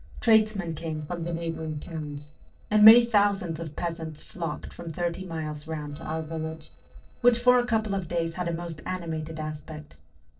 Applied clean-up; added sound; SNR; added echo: neural separator model SepFormer DNS4.